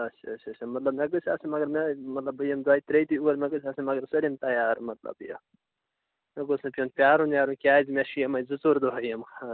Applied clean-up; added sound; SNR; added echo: none; none; none; none.